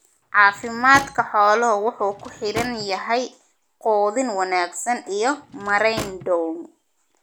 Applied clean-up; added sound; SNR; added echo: none; Drawer open or close / Wood; 16 dB; none.